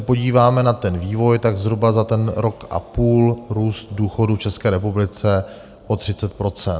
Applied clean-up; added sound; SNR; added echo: none; none; none; none.